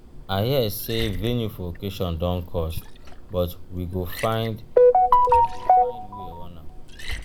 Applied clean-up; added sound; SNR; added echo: none; Liquid; 11 dB; none.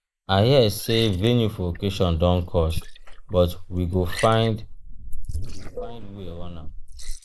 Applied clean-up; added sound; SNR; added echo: neural mask model Resemble Enhance denoiser.